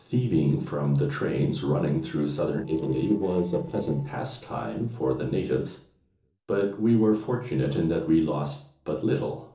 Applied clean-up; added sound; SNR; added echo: neural separator model SepFormer DNS4.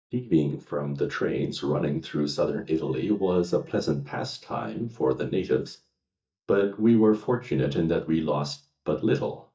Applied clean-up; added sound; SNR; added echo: neural mask model DeepFilterNet 3.